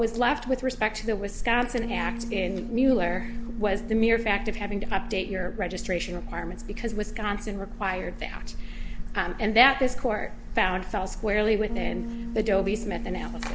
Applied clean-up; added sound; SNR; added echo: none; Bass guitar; 13 dB; none.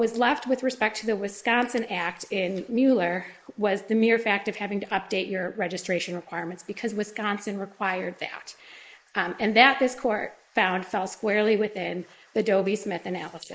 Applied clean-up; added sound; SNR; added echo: neural mask model Resemble Enhance denoiser.